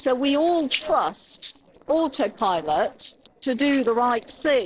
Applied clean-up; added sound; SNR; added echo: neural separator model SepFormer DNS4.